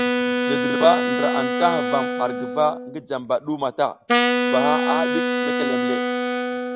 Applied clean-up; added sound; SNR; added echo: none; Wind instrument, woodwind instrument; -1 dB; none.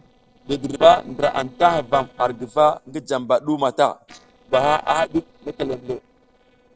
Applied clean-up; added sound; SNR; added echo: neural separator model SepFormer DNS4.